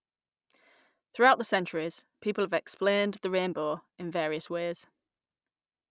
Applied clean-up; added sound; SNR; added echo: none; none; none; none.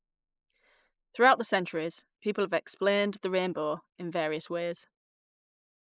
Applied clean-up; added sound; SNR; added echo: neural mask model Resemble Enhance denoiser.